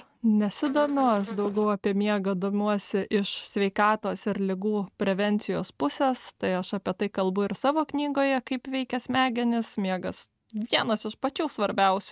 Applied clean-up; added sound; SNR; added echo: neural mask model RNNoise.